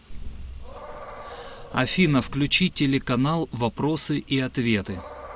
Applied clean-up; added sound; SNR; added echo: none; Animal; 20 dB; none.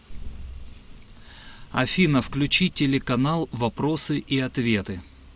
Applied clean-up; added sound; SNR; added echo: none; none; none; none.